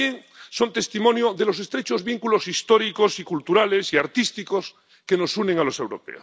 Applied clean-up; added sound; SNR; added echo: none; none; none; none.